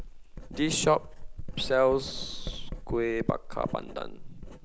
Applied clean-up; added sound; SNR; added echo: none; Writing; 8 dB; none.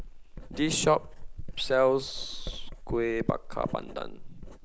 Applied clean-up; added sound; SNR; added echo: neural mask model Resemble Enhance denoiser.